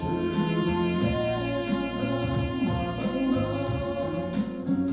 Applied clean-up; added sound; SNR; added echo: none; Bowed string instrument; 8 dB; reverberation time 0.9 s.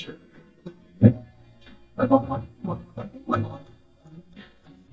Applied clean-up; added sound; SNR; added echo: neural mask model DeepFilterNet 3.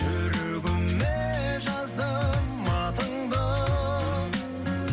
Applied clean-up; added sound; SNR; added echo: none; none; none; none.